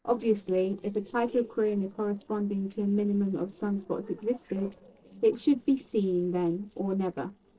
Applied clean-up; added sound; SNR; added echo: neural separator model SepFormer DNS4.